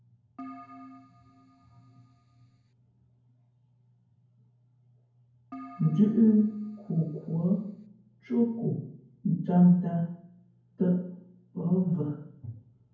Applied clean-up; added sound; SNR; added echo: none; Keyboard (musical); 20 dB; reverberation time 0.9 s.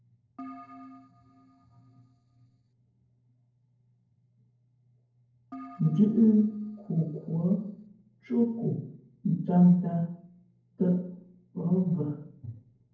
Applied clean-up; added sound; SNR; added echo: neural separator model SepFormer DNS4.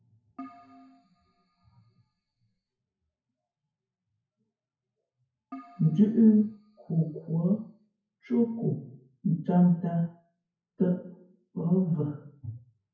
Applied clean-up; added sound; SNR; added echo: classical method WPE with log-MMSE.